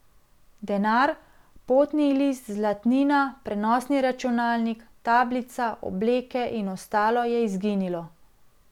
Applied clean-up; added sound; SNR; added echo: none; none; none; none.